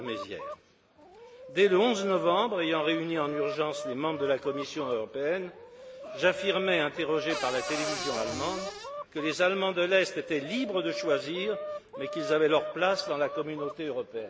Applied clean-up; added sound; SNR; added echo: none; Chicken, rooster + Cupboard open or close / Door; 9 dB; none.